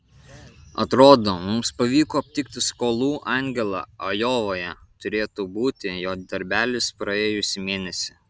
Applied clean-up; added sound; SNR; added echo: none; none; none; none.